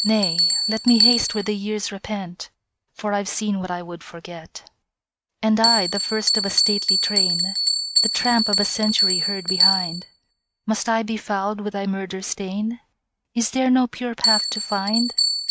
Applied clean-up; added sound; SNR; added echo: neural mask model RNNoise.